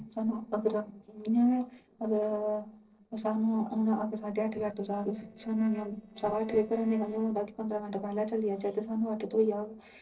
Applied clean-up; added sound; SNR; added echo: neural separator model SepFormer DNS4.